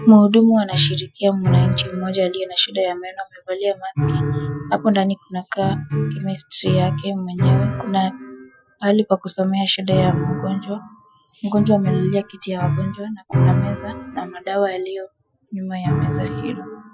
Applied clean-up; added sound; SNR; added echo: classical method Wiener filter.